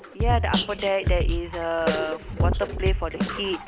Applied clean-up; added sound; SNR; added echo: none; Drum kit; -2 dB; none.